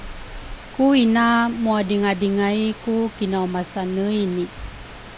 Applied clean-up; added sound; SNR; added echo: none; Rain; 16 dB; none.